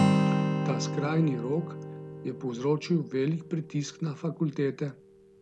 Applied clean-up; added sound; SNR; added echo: none; Acoustic guitar; 1 dB; none.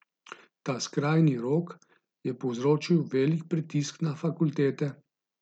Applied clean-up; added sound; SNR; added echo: none; none; none; none.